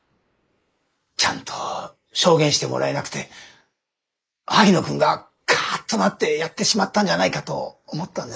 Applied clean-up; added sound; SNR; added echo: neural mask model Resemble Enhance denoiser.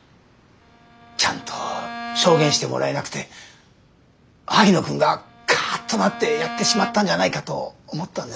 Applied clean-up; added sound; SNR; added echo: none; Bowed string instrument; 12 dB; none.